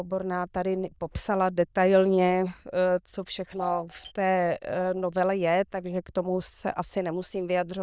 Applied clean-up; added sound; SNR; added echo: neural diffusion model UNIVERSE++.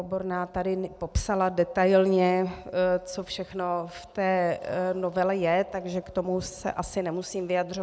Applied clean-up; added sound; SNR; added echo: none; none; none; none.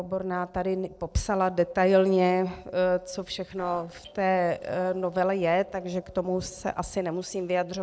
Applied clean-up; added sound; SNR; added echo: neural separator model SepFormer DNS4.